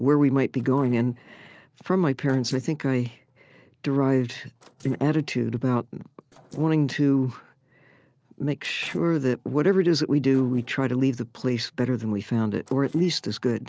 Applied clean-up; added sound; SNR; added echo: neural separator model SepFormer DNS4.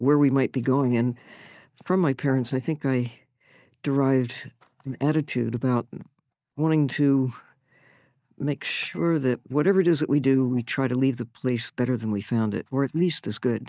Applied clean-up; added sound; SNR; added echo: neural mask model DeepFilterNet 3.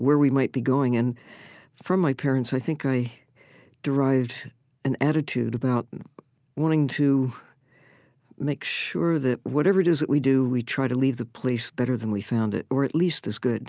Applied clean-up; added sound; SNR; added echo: none; none; none; none.